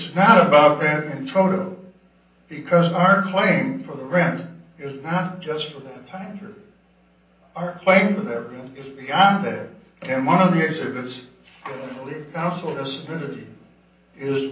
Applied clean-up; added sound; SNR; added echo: none; none; none; reverberation time 0.6 s.